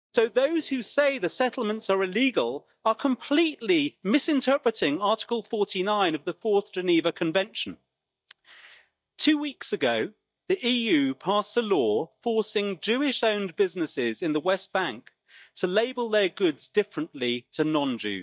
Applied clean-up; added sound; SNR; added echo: neural mask model DeepFilterNet 3.